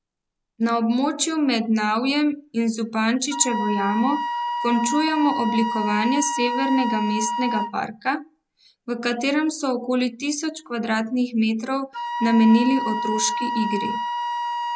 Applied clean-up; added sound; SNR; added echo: none; Wind instrument, woodwind instrument; 6 dB; none.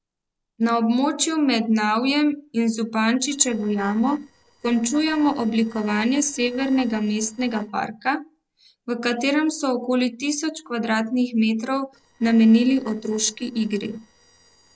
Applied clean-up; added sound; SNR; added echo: neural separator model SepFormer DNS4.